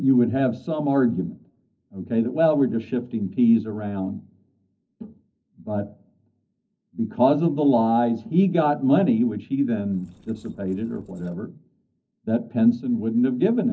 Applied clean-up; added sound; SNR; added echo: neural separator model SepFormer DNS4.